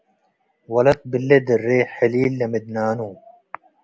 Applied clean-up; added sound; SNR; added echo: none; none; none; none.